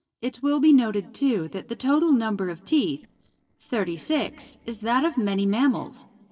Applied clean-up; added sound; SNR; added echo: neural separator model SepFormer DNS4.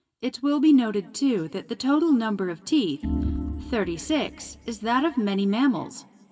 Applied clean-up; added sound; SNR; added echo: none; Organ; 7 dB; reverberation time 2.5 s.